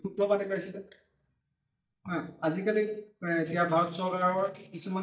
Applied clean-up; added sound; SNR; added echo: neural mask model DeepFilterNet 3.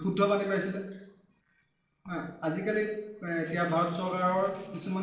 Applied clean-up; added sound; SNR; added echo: neural separator model SepFormer DNS4.